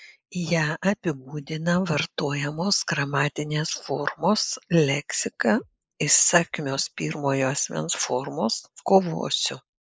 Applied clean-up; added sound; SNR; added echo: neural mask model Resemble Enhance denoiser.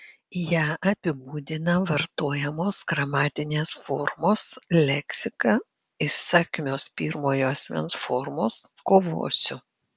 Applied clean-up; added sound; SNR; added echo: none; none; none; none.